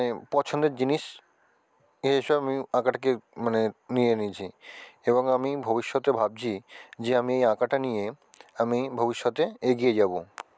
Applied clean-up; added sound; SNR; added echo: none; none; none; none.